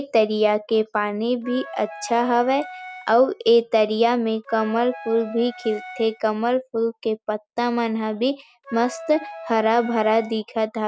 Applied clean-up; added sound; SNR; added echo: none; Wind instrument, woodwind instrument; 15 dB; none.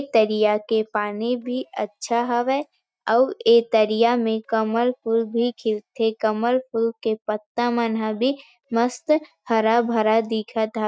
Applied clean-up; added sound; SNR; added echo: neural mask model DeepFilterNet 3.